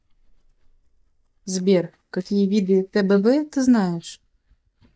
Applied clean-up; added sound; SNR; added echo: neural mask model DeepFilterNet 3.